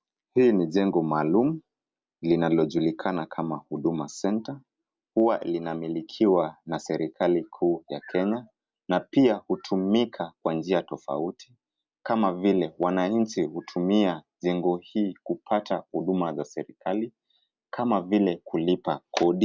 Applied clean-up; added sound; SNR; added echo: none; none; none; none.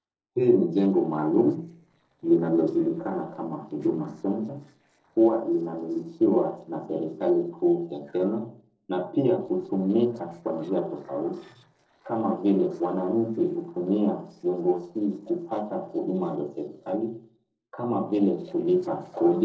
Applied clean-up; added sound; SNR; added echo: neural separator model SepFormer DNS4.